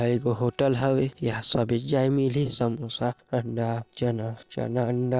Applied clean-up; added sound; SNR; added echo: neural separator model SepFormer DNS4.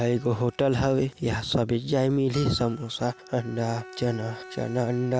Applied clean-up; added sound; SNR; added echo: none; Bowed string instrument + Bell; 20 dB; none.